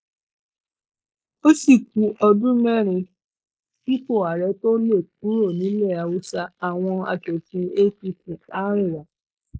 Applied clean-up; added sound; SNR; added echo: neural mask model Resemble Enhance denoiser.